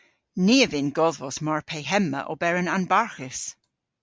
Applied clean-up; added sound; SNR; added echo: none; none; none; none.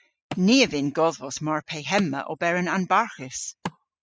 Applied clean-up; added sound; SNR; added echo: classical method spectral subtraction.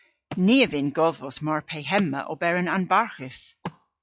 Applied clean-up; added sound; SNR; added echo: classical method log-MMSE.